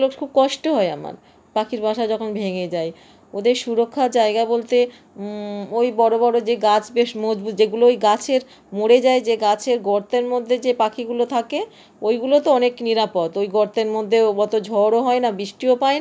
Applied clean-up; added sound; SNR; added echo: none; none; none; none.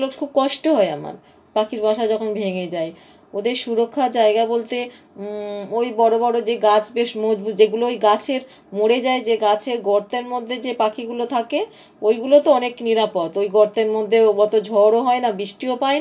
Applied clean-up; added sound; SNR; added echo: none; none; none; reverberation time 0.2 s.